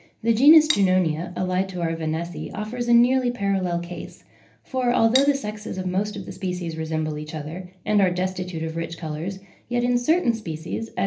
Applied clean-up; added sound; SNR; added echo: none; Cutlery, silverware; 9 dB; reverberation time 0.3 s.